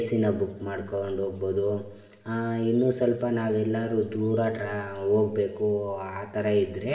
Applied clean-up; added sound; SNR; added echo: none; none; none; reverberation time 1.1 s.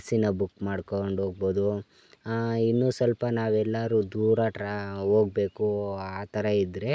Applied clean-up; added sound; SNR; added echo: none; none; none; none.